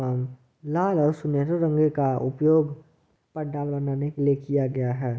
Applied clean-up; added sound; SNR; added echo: none; none; none; none.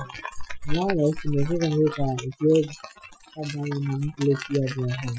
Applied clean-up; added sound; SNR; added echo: classical method Wiener filter.